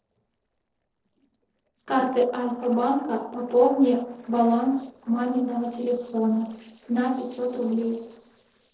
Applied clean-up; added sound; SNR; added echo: neural separator model SepFormer DNS4.